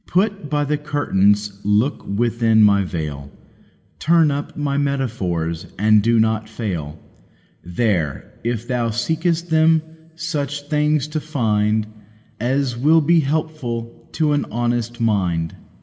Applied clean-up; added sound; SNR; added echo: none; none; none; reverberation time 0.8 s.